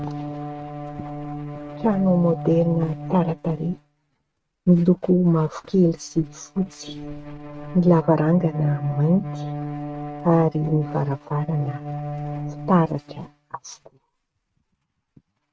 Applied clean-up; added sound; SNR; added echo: neural mask model RNNoise.